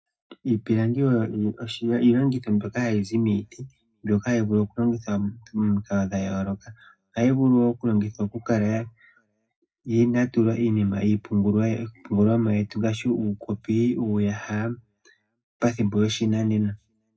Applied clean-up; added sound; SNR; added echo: none; none; none; reverberation time 0.2 s.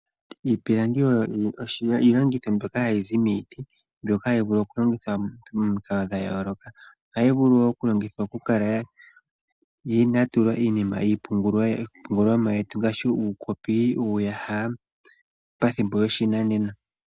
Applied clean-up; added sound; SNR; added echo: none; none; none; none.